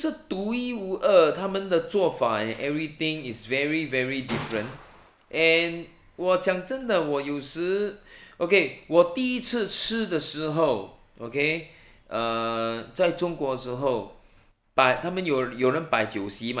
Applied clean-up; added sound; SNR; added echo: none; Gunshot, gunfire; 15 dB; none.